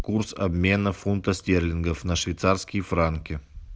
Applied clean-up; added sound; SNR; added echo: none; none; none; none.